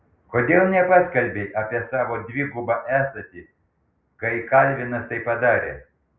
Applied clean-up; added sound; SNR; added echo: none; none; none; none.